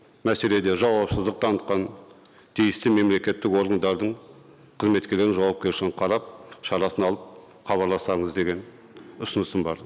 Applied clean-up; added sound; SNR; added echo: none; none; none; none.